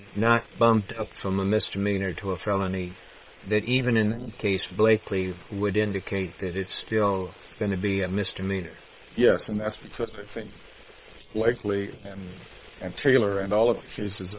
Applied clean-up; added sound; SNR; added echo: neural separator model SepFormer WHAM!.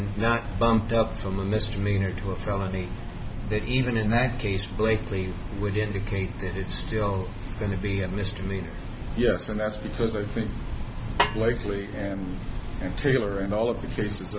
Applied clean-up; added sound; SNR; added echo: none; Snare drum; 4 dB; none.